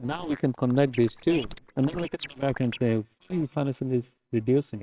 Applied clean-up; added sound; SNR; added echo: neural separator model SepFormer WHAMR!.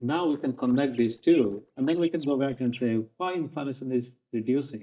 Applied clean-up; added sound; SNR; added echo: neural mask model DeepFilterNet 3.